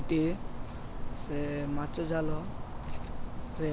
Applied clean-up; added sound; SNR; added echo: none; Insect; -3 dB; none.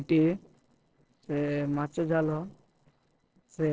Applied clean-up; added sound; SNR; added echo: neural separator model SepFormer DNS4.